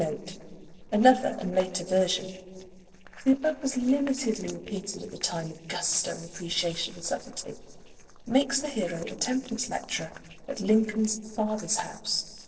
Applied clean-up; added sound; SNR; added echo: neural separator model SepFormer DNS4.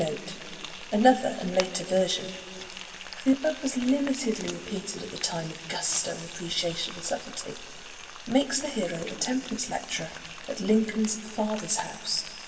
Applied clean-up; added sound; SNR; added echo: none; Frying (food); 12 dB; reverberation time 1.9 s.